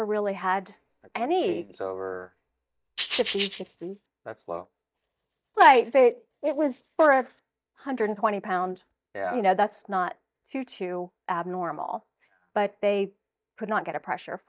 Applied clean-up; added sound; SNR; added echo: neural mask model DeepFilterNet 3.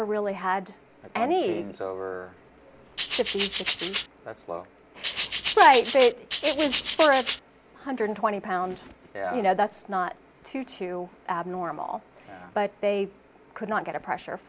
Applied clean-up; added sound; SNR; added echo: none; Rattle (instrument); 4 dB; none.